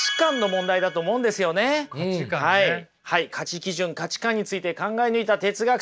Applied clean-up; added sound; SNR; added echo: none; none; none; none.